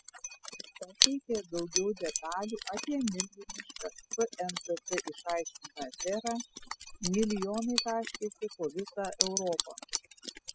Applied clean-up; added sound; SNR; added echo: classical method spectral subtraction.